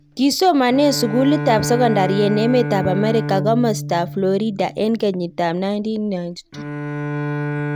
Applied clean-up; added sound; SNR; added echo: none; Bowed string instrument; 7 dB; none.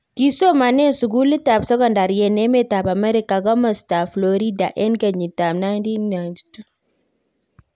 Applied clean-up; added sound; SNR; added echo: none; none; none; none.